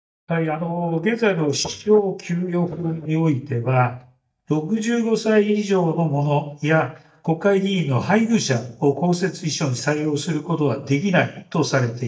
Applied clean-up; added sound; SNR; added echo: neural mask model DeepFilterNet 3.